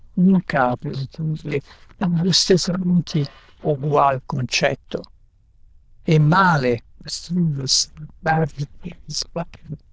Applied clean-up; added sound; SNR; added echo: neural diffusion model UNIVERSE++.